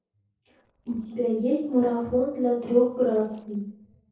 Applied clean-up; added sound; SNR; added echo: neural separator model SepFormer DNS4.